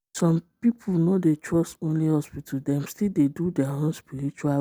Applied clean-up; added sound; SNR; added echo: none; none; none; none.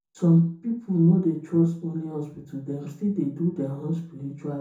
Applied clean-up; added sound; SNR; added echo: none; none; none; reverberation time 0.6 s.